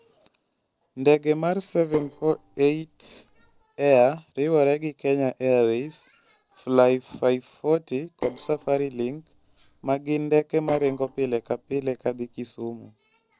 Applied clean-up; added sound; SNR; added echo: neural separator model SepFormer DNS4.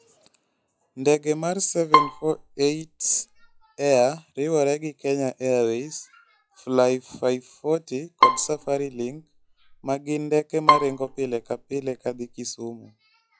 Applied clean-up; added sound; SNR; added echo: classical method log-MMSE.